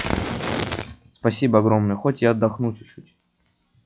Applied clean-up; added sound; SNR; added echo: classical method log-MMSE.